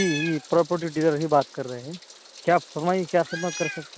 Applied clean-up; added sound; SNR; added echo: none; Meow; 13 dB; none.